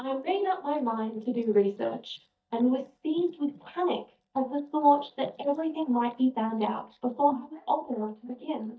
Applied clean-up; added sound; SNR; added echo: neural mask model DeepFilterNet 3.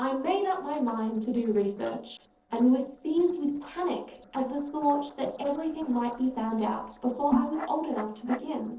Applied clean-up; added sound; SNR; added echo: neural separator model SepFormer DNS4.